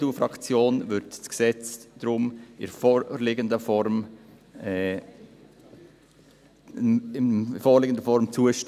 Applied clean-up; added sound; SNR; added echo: none; none; none; none.